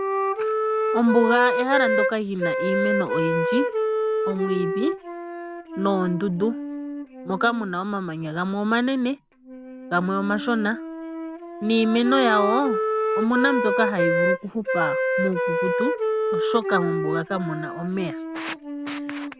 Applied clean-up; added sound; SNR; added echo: none; Wind instrument, woodwind instrument; 1 dB; none.